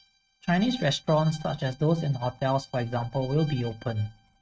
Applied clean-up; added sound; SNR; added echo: neural mask model RNNoise.